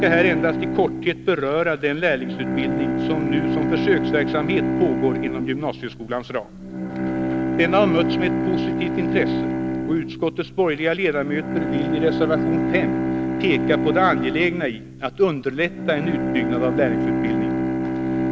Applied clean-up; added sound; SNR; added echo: none; Bowed string instrument; 0 dB; none.